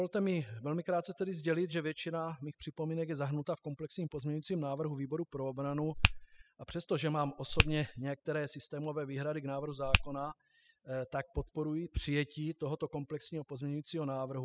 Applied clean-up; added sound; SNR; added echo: classical method spectral subtraction.